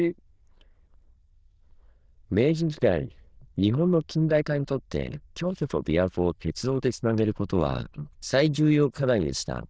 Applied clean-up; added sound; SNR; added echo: neural diffusion model UNIVERSE++.